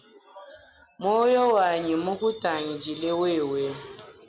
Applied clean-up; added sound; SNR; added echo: none; none; none; none.